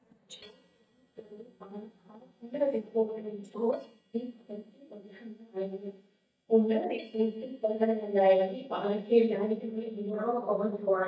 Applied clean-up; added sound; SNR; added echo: neural mask model DeepFilterNet 3.